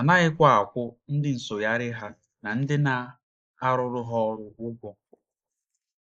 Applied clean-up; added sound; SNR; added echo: neural mask model Resemble Enhance denoiser.